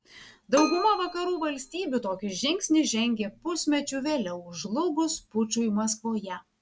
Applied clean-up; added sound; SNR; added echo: none; Keyboard (musical); 13 dB; none.